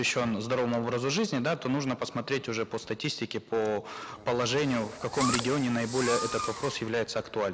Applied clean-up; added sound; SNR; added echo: none; Fireworks; 7 dB; none.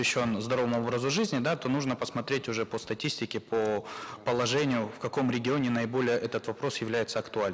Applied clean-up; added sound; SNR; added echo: none; none; none; none.